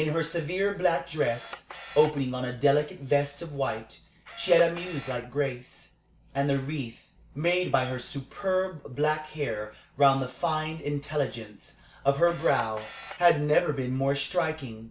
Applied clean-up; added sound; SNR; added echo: none; Camera; 16 dB; none.